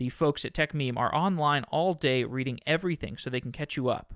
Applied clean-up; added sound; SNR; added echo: none; none; none; none.